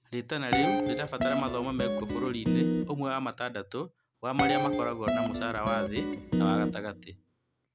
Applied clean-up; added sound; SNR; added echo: none; Guitar; -3 dB; none.